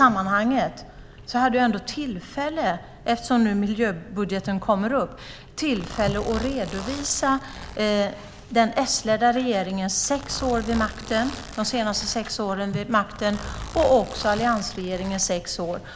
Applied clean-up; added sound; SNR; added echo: none; Zipper (clothing); 12 dB; none.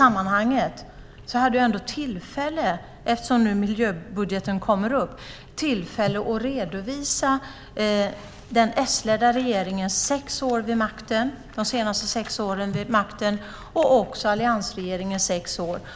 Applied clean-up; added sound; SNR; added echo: none; none; none; none.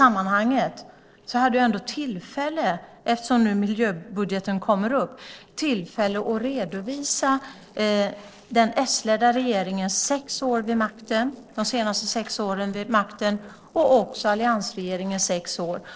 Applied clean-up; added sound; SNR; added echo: neural separator model SepFormer DNS4.